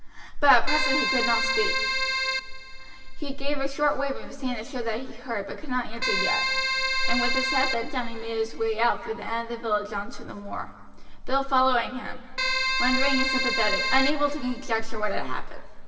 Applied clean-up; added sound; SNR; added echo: none; Keyboard (musical); 2 dB; reverberation time 2.3 s.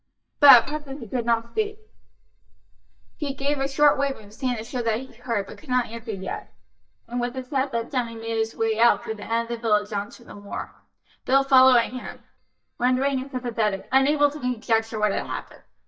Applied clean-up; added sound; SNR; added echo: neural mask model DeepFilterNet 3.